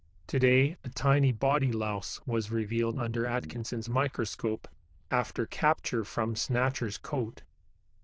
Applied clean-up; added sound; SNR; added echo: neural diffusion model UNIVERSE++.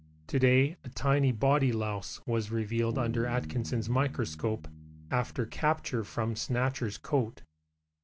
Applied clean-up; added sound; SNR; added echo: none; Bass guitar; 15 dB; none.